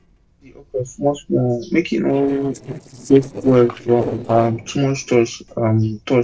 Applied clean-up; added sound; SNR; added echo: neural separator model SepFormer DNS4.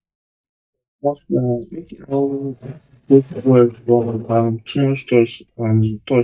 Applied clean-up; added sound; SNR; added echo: neural mask model DeepFilterNet 3.